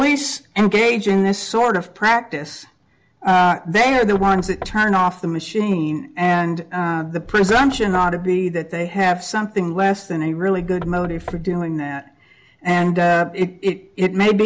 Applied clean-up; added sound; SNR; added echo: none; Knock / Wood; 16 dB; none.